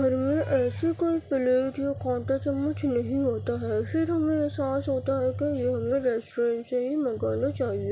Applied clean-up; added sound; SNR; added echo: none; none; none; none.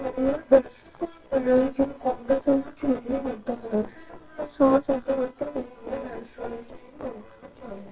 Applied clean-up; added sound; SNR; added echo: neural separator model SepFormer WHAMR!.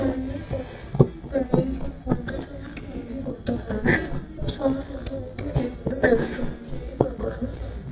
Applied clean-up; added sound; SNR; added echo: neural mask model DeepFilterNet 3.